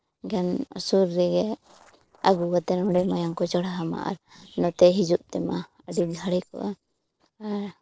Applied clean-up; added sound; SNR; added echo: neural separator model SepFormer DNS4.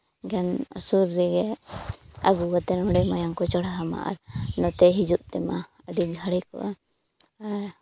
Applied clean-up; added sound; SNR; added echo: none; Tambourine; 13 dB; none.